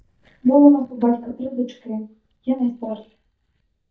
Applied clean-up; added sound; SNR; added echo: neural mask model DeepFilterNet 3.